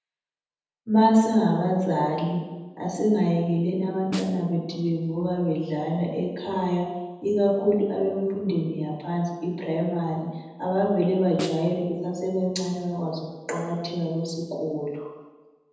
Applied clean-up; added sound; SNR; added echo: none; Snare drum; 16 dB; reverberation time 1.0 s.